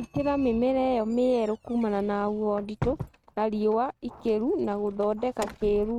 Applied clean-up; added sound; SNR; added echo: neural mask model RNNoise.